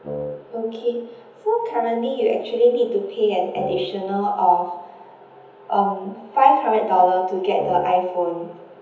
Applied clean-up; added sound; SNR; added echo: none; Wind instrument, woodwind instrument; 10 dB; reverberation time 0.7 s.